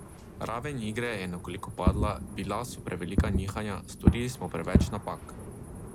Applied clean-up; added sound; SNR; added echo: none; Fireworks; -4 dB; none.